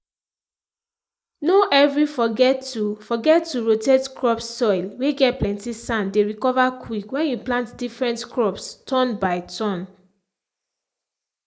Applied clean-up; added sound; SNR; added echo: neural mask model Resemble Enhance denoiser.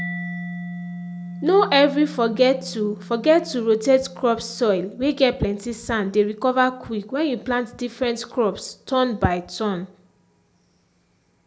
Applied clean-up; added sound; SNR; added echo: none; Mallet percussion; 15 dB; none.